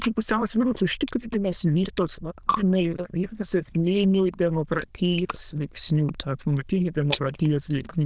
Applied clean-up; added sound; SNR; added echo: neural diffusion model UNIVERSE++.